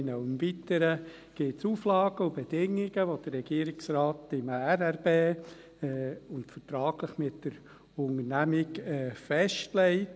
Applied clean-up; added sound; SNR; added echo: none; none; none; none.